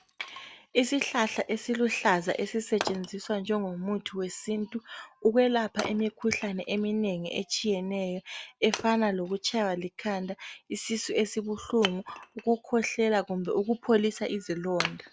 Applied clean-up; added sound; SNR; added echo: none; Wood; 15 dB; none.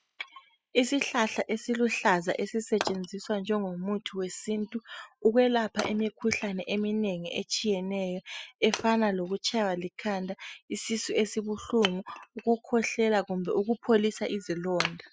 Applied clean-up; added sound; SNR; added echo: classical method spectral subtraction.